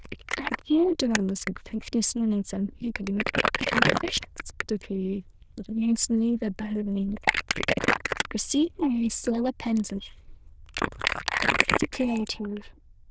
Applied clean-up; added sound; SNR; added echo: neural diffusion model UNIVERSE++.